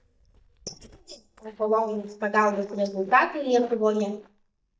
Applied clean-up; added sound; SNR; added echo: neural mask model DeepFilterNet 3.